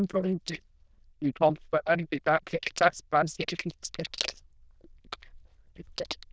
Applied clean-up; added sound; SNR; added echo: neural diffusion model UNIVERSE++.